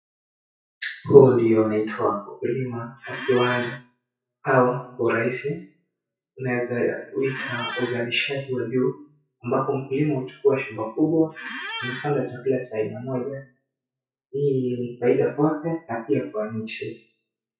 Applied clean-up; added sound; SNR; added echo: classical method WPE with log-MMSE.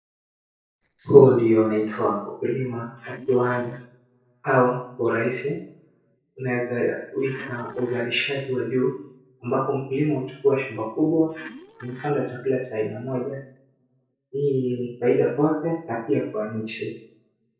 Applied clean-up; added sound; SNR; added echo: neural separator model SepFormer DNS4.